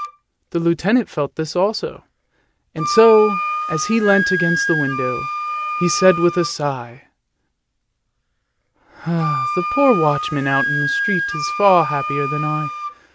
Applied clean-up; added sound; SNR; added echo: none; Wind instrument, woodwind instrument; 5 dB; none.